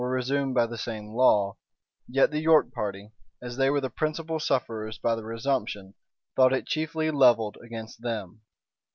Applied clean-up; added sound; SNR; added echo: none; none; none; none.